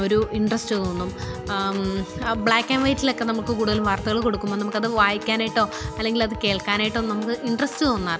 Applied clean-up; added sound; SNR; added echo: none; Piano / Organ; 11 dB; none.